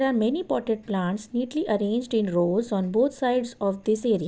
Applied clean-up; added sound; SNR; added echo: none; none; none; none.